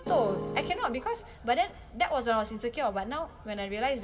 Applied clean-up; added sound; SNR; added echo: none; Keyboard (musical); 6 dB; reverberation time 1.4 s.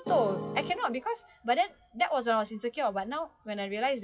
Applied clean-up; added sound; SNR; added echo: classical method WPE with log-MMSE.